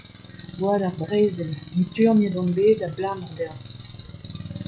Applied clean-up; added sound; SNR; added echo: classical method log-MMSE.